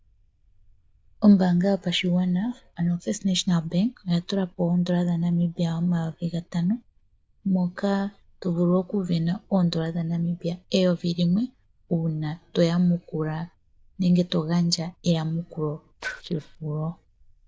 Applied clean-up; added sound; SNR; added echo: neural diffusion model UNIVERSE++.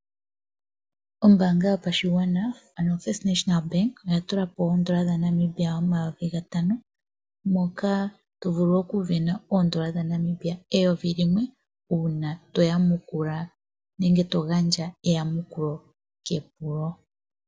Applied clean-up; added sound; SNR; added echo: none; none; none; none.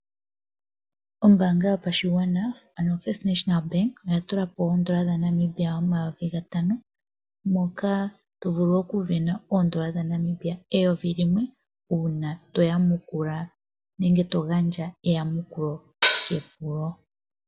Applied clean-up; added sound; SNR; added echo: none; Hi-hat; -4 dB; none.